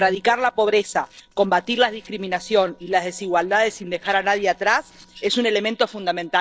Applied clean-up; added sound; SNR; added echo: neural separator model SepFormer DNS4.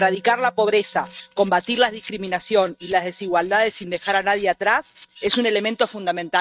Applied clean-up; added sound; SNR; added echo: neural mask model RNNoise.